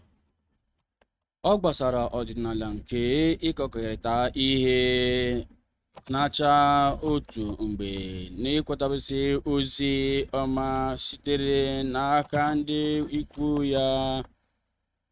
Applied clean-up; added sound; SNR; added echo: neural mask model RNNoise.